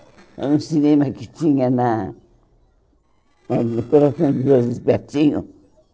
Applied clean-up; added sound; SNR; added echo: neural separator model SepFormer DNS4.